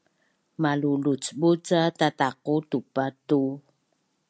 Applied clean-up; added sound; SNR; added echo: none; none; none; none.